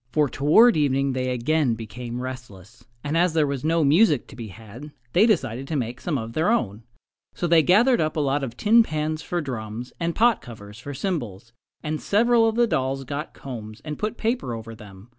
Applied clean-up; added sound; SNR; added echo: none; none; none; none.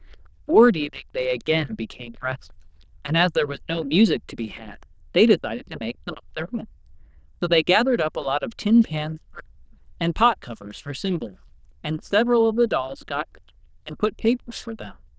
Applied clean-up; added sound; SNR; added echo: neural diffusion model UNIVERSE++.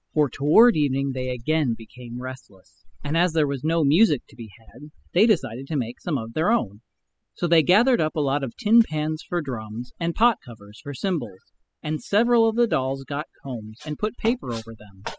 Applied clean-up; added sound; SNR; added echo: classical method spectral subtraction.